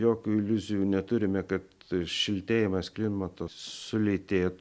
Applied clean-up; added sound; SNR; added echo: none; none; none; none.